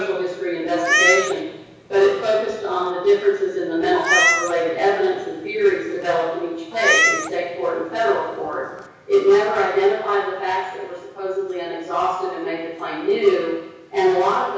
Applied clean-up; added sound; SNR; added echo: none; Meow; 2 dB; reverberation time 1.1 s.